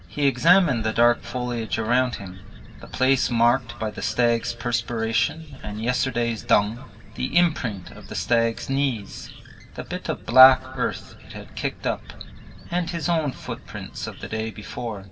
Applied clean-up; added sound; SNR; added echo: none; Bird; 15 dB; reverberation time 2.0 s.